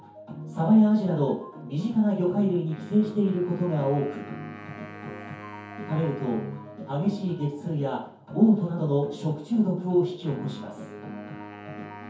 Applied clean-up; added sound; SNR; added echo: none; Wind instrument, woodwind instrument; 20 dB; reverberation time 0.6 s.